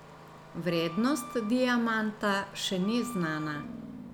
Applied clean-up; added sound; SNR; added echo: none; Wind instrument, woodwind instrument + Engine starting; 14 dB; none.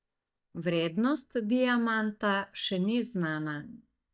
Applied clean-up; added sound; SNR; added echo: neural mask model DeepFilterNet 3.